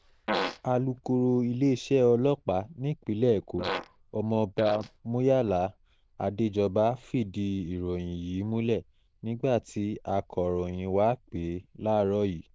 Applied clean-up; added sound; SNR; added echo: neural diffusion model UNIVERSE++.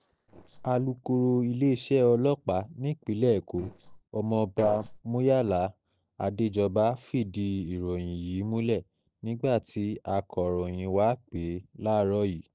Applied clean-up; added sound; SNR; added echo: neural separator model SepFormer DNS4.